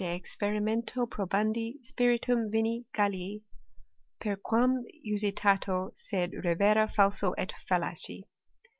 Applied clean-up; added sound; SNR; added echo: none; none; none; none.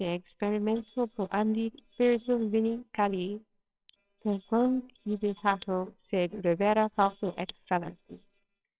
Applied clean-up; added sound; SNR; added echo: neural separator model SepFormer WHAMR!.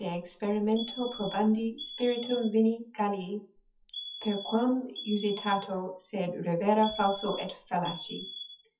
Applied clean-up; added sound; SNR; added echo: classical method WPE with log-MMSE.